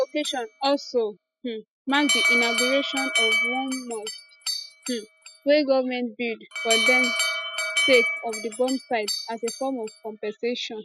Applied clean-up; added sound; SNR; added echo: classical method spectral subtraction.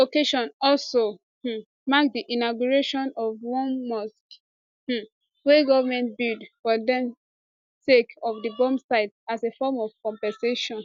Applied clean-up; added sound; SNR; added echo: none; none; none; none.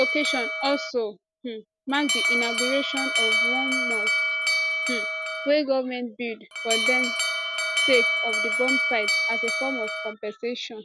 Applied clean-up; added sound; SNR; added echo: none; Alarm; -3 dB; none.